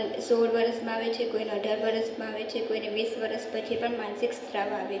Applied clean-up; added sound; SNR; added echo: none; none; none; reverberation time 0.8 s.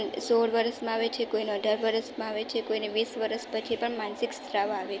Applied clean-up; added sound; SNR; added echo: none; none; none; none.